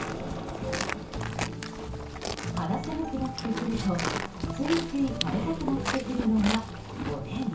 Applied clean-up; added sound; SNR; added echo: none; Livestock, farm animals, working animals; 5 dB; reverberation time 0.7 s.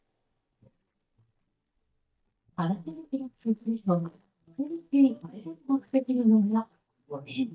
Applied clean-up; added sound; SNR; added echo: neural mask model DeepFilterNet 3.